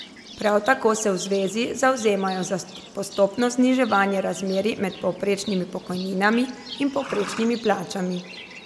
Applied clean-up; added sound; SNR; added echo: none; Livestock, farm animals, working animals; 17 dB; none.